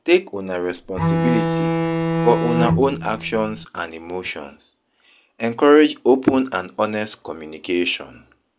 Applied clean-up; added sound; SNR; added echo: none; Bowed string instrument; 0 dB; none.